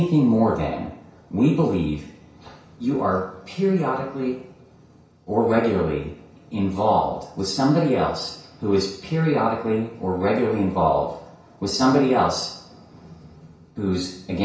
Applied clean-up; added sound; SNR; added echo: none; none; none; reverberation time 0.6 s.